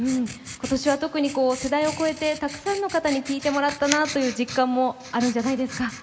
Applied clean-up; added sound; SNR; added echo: none; Writing; 12 dB; none.